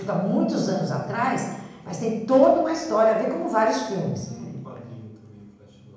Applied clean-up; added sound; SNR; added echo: none; none; none; reverberation time 1.0 s.